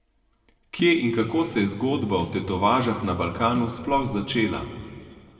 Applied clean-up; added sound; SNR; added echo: none; Snare drum; 18 dB; reverberation time 1.8 s.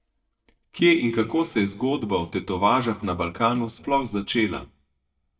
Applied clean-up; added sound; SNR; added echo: neural mask model DeepFilterNet 3.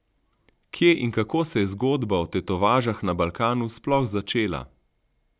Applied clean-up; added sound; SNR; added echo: none; none; none; none.